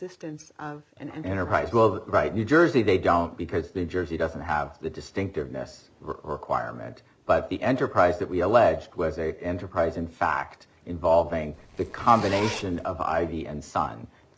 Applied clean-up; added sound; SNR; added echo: none; Zipper (clothing); 12 dB; none.